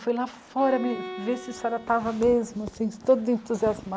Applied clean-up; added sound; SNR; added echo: none; Bowed string instrument; 16 dB; none.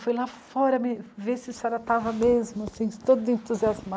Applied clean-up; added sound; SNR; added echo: none; none; none; none.